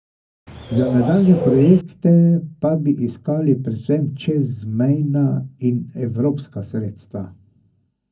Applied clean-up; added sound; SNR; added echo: none; Bird; 8 dB; reverberation time 0.4 s.